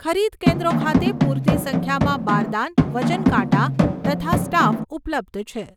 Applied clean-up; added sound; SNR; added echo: none; Drum; -4 dB; none.